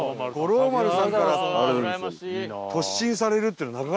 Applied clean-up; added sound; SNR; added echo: none; none; none; none.